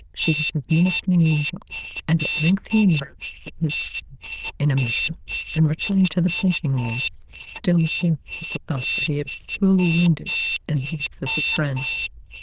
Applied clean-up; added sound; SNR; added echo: neural diffusion model UNIVERSE++.